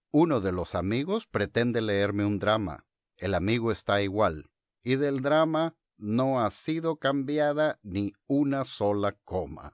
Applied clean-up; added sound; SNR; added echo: none; none; none; none.